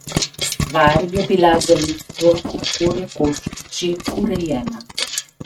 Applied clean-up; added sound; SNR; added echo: neural mask model RNNoise.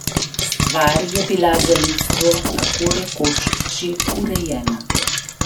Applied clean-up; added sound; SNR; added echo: none; Frying (food) + Gunshot, gunfire; 0 dB; none.